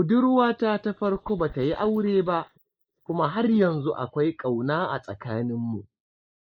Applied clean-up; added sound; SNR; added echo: neural mask model Resemble Enhance denoiser.